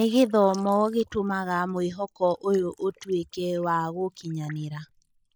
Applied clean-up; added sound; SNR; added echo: neural mask model Resemble Enhance denoiser.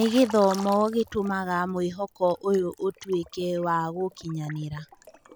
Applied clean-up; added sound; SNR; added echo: none; Liquid; 20 dB; none.